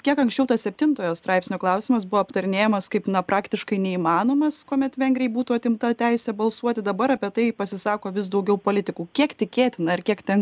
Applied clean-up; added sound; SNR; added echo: none; none; none; none.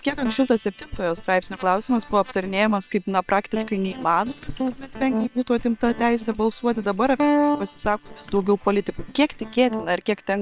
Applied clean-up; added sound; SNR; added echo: neural separator model SepFormer WHAM!.